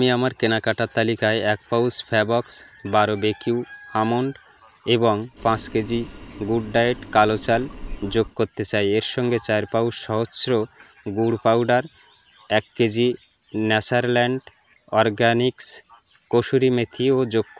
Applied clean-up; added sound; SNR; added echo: none; Boiling; 15 dB; none.